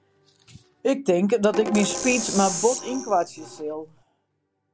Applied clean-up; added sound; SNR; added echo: none; Percussion; 6 dB; none.